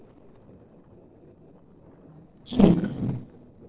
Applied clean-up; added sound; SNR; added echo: neural separator model SepFormer DNS4.